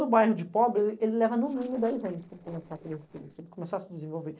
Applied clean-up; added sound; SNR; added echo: neural separator model SepFormer DNS4.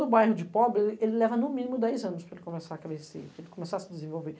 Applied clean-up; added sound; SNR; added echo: none; none; none; none.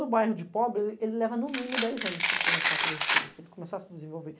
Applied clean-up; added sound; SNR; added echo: none; Domestic sounds, home sounds; -4 dB; none.